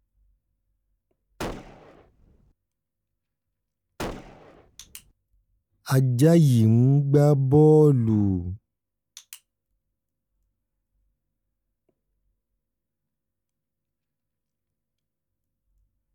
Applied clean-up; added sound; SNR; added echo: none; Gunshot, gunfire; 13 dB; none.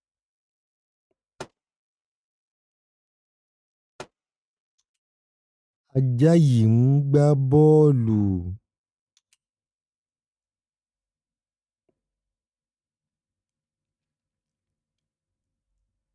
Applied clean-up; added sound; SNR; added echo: neural mask model RNNoise.